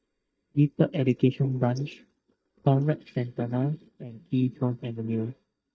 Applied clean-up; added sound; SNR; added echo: neural mask model DeepFilterNet 3.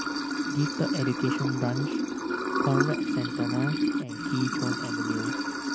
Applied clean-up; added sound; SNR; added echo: none; Sink (filling or washing) / Water; -2 dB; none.